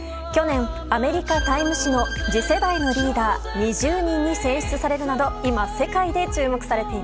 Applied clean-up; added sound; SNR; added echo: none; Bowed string instrument; 9 dB; none.